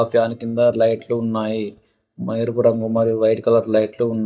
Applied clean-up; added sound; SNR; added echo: neural mask model DeepFilterNet 3.